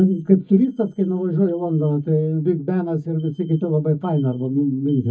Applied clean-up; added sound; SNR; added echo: neural mask model DeepFilterNet 3.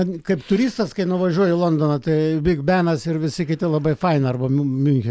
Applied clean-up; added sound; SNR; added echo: none; none; none; none.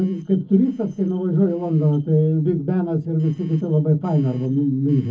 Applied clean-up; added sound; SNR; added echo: neural separator model SepFormer DNS4.